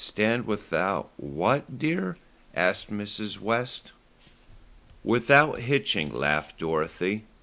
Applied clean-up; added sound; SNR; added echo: none; none; none; none.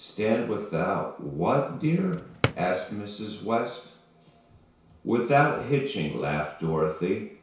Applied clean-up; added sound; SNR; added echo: none; Drawer open or close; 6 dB; reverberation time 0.6 s.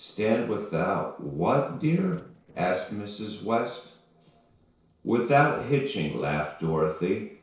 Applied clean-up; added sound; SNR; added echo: neural separator model SepFormer DNS4.